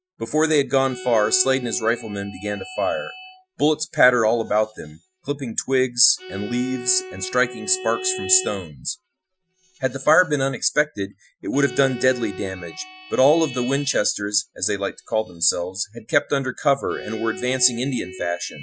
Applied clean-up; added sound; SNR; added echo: classical method Wiener filter.